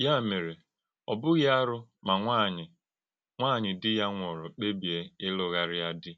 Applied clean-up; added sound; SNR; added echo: none; none; none; none.